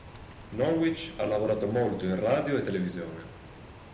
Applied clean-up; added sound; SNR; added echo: none; Rain; 16 dB; reverberation time 0.7 s.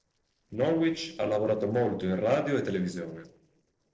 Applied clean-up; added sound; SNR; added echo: neural separator model SepFormer DNS4.